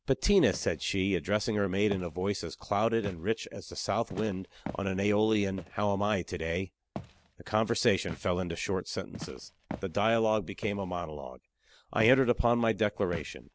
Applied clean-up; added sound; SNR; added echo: none; Walk, footsteps; 18 dB; none.